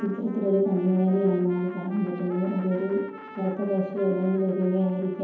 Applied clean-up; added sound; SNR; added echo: none; Trumpet; 19 dB; reverberation time 0.9 s.